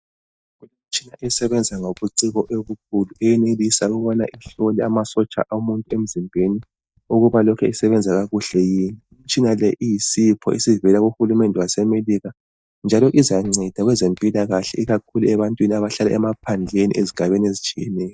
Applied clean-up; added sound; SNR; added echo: neural mask model DeepFilterNet 3.